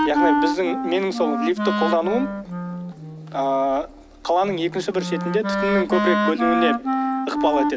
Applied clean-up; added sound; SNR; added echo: none; Wind instrument, woodwind instrument; 1 dB; none.